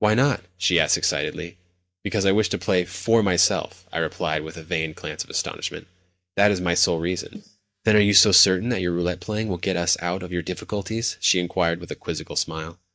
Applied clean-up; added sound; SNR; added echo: neural mask model DeepFilterNet 3.